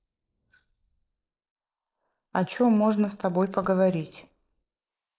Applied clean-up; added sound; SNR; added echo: neural mask model Resemble Enhance denoiser.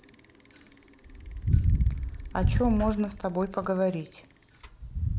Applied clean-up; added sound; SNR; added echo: none; Bicycle; -2 dB; none.